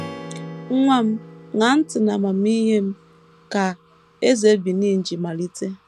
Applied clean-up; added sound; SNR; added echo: none; Strum; 19 dB; none.